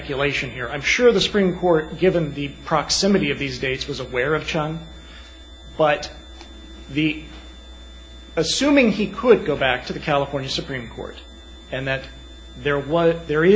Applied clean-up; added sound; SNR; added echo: none; none; none; none.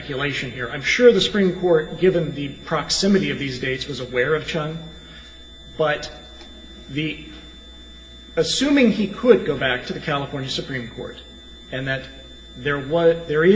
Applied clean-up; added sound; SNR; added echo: none; none; none; reverberation time 1.9 s.